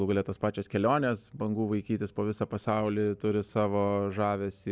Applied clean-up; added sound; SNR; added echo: none; none; none; none.